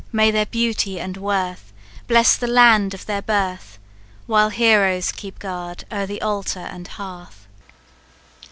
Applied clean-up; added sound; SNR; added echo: none; none; none; none.